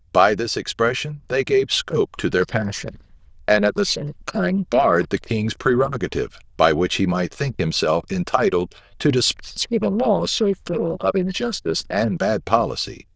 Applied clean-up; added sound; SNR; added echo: neural diffusion model UNIVERSE++.